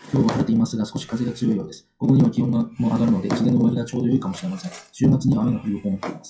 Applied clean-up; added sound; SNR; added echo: classical method WPE with log-MMSE.